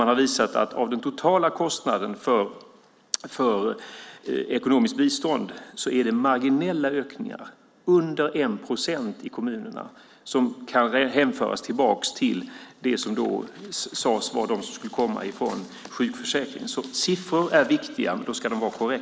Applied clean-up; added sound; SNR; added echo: none; none; none; none.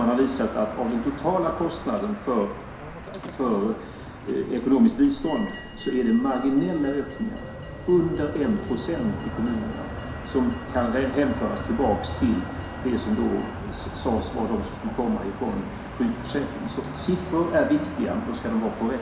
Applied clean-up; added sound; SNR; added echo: none; Motor vehicle (road); 10 dB; reverberation time 0.7 s.